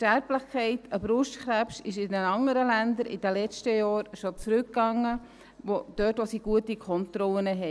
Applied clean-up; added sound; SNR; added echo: none; Walk, footsteps; 19 dB; none.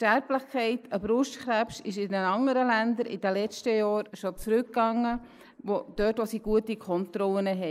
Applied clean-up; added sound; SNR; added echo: neural mask model Resemble Enhance denoiser.